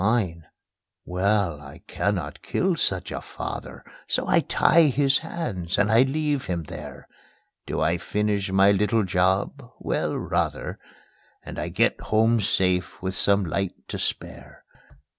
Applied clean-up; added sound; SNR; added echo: none; Chirp, tweet; 19 dB; none.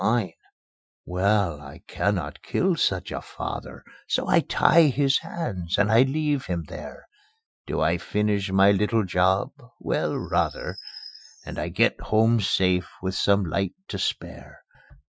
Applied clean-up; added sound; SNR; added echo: classical method Wiener filter.